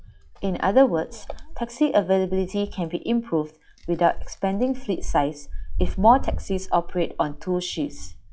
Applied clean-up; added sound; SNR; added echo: classical method log-MMSE.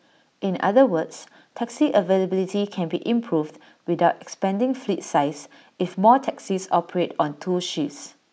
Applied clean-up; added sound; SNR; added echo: none; none; none; none.